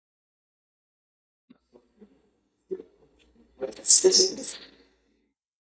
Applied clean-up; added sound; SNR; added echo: neural mask model DeepFilterNet 3.